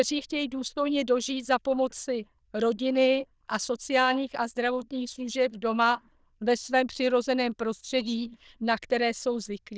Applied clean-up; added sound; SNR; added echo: neural diffusion model UNIVERSE++.